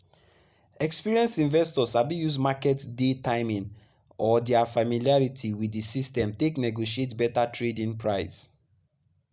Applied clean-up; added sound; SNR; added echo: none; none; none; none.